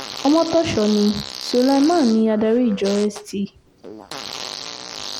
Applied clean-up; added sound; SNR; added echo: none; Fart; 13 dB; none.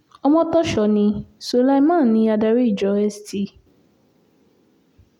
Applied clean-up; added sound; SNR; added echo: none; none; none; none.